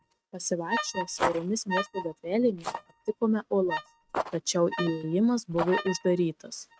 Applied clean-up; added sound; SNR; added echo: neural mask model RNNoise.